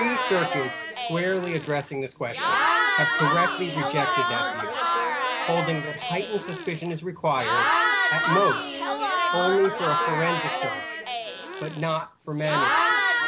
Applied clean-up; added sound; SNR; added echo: none; Crowd / Cheering; -3 dB; none.